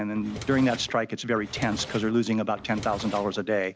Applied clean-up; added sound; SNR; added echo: none; Drawer open or close; 14 dB; none.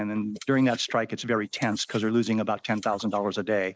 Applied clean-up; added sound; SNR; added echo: neural mask model Resemble Enhance denoiser.